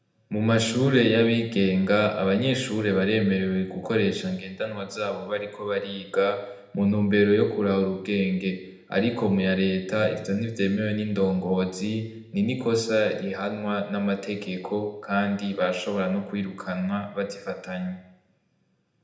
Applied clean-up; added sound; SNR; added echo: none; none; none; reverberation time 0.7 s.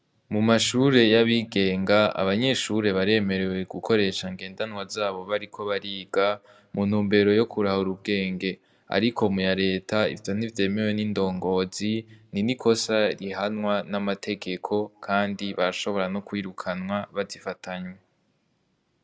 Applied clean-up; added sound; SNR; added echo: none; none; none; none.